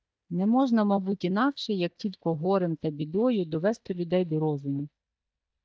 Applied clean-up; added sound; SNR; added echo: neural mask model DeepFilterNet 3.